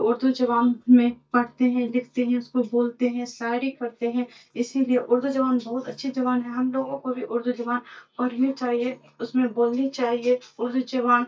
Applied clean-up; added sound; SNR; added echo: neural mask model DeepFilterNet 3.